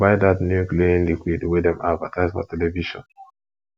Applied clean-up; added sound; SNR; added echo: none; none; none; none.